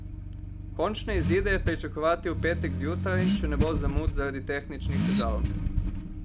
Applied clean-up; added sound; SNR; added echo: none; Accelerating, revving, vroom / Car; -2 dB; none.